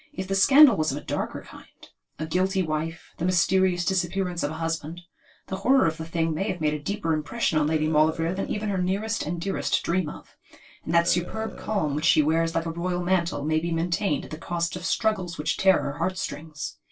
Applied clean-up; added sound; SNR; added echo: neural separator model SepFormer DNS4.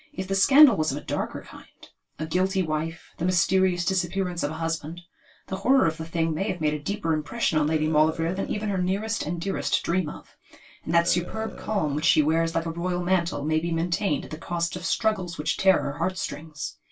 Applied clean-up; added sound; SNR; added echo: none; Burping, eructation; 19 dB; reverberation time 0.2 s.